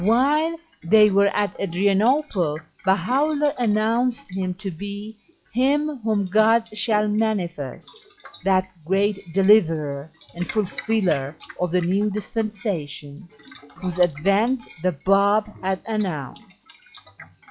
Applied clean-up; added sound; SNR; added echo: classical method log-MMSE.